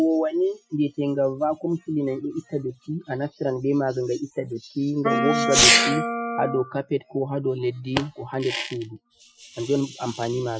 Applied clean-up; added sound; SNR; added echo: classical method Wiener filter.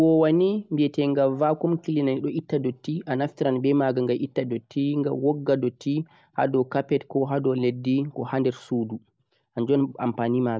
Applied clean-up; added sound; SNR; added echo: none; none; none; none.